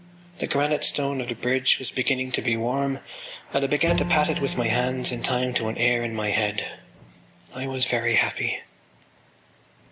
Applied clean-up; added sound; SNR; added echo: none; Bowed string instrument; 12 dB; none.